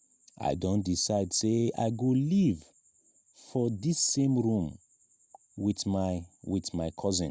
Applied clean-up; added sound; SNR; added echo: none; none; none; none.